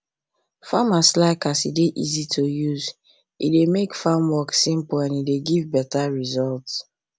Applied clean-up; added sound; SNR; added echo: none; none; none; none.